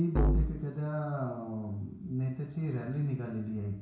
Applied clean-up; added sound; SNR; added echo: none; Musical instrument; 0 dB; reverberation time 0.6 s.